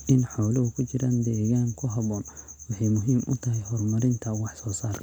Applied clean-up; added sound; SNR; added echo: none; none; none; none.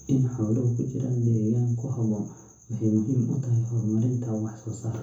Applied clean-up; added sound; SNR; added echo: none; none; none; reverberation time 0.6 s.